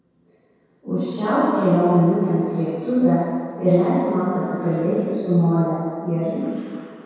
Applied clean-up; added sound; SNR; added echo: none; none; none; reverberation time 1.9 s.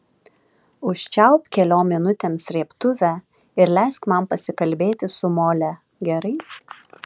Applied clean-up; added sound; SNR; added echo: none; none; none; none.